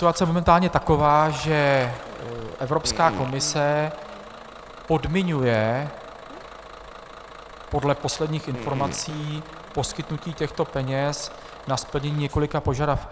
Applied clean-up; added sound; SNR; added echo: none; Fart + Engine starting / Bus; 15 dB; none.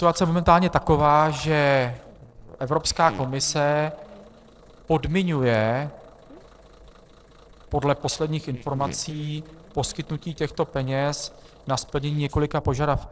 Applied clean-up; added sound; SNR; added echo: neural separator model SepFormer DNS4.